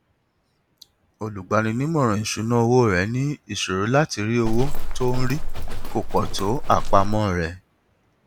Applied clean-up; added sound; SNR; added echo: none; Livestock, farm animals, working animals; -3 dB; none.